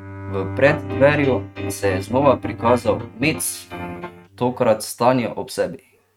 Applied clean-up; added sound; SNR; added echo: neural mask model RNNoise.